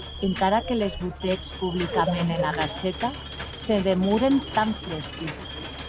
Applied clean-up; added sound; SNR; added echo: none; Alarm + Engine / Mechanisms; 10 dB; none.